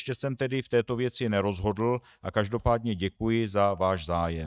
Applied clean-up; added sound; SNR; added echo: neural mask model DeepFilterNet 3.